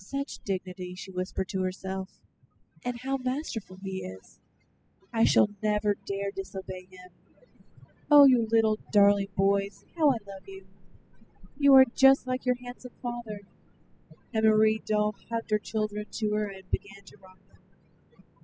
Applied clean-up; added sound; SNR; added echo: classical method spectral subtraction.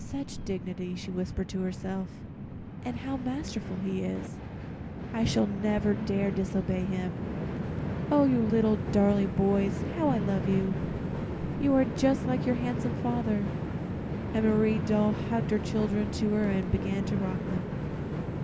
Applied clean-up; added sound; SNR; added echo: none; Train; 4 dB; none.